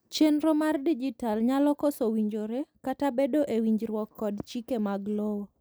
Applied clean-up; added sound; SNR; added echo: none; none; none; none.